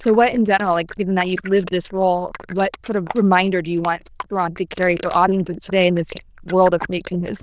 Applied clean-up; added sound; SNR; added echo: neural diffusion model UNIVERSE++.